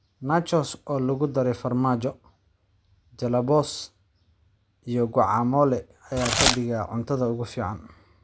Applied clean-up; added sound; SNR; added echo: none; Packing tape, duct tape / Tearing; 3 dB; none.